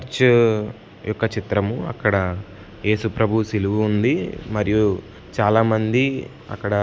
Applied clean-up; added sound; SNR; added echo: none; none; none; none.